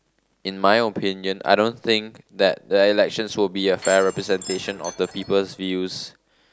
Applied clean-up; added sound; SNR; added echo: none; Door / Chime; 15 dB; none.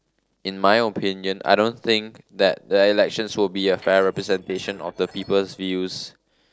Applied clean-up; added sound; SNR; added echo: neural separator model SepFormer DNS4.